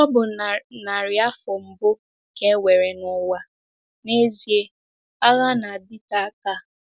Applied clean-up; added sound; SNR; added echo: none; none; none; none.